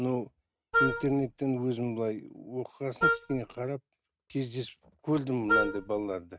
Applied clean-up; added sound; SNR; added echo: neural mask model RNNoise.